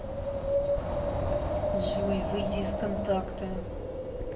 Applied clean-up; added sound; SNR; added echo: none; Wind; -4 dB; reverberation time 0.9 s.